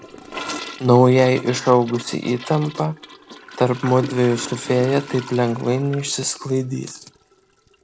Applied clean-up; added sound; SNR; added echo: none; Toilet flush / Gurgling; 16 dB; none.